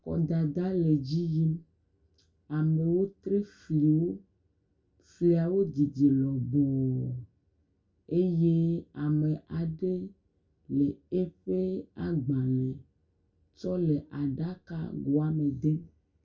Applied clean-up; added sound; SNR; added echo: none; none; none; reverberation time 0.2 s.